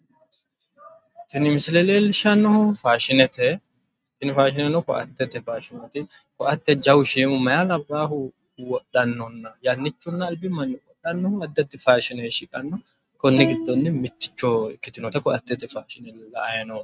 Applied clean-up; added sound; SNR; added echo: neural mask model RNNoise.